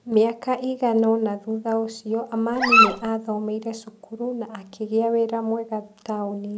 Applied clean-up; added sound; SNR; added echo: none; Dog; -4 dB; none.